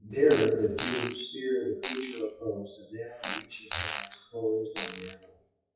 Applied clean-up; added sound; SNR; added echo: classical method WPE with log-MMSE.